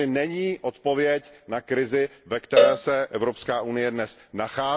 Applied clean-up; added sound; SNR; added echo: none; Cowbell; 0 dB; none.